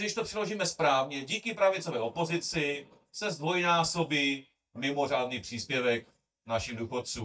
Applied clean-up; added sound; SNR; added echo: neural mask model DeepFilterNet 3.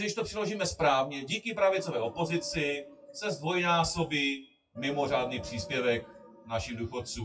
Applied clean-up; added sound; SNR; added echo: classical method WPE with log-MMSE.